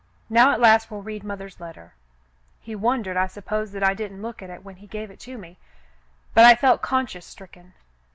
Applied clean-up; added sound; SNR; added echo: none; none; none; none.